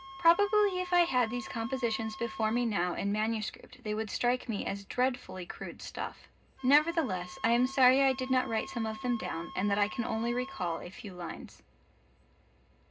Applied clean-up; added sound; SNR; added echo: none; Wind instrument, woodwind instrument; 17 dB; reverberation time 0.2 s.